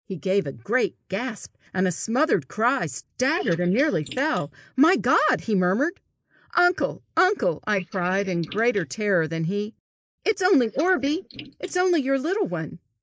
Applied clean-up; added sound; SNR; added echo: neural mask model Resemble Enhance denoiser.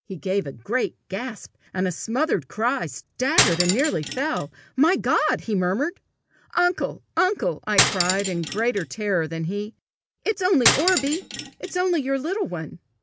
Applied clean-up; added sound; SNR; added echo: none; Cutlery, silverware; 1 dB; none.